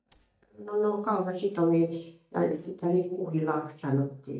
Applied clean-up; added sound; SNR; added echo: neural mask model DeepFilterNet 3.